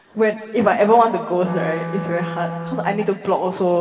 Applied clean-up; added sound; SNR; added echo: none; Wind instrument, woodwind instrument; 10 dB; reverberation time 2.5 s.